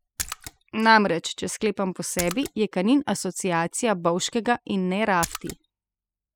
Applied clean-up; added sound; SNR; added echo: classical method spectral subtraction.